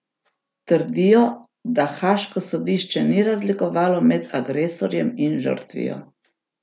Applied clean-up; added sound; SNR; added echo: none; none; none; none.